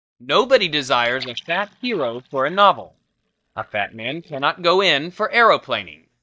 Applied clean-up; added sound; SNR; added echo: neural mask model DeepFilterNet 3.